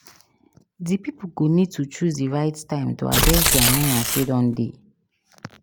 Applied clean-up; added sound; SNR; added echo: none; Tearing; -4 dB; none.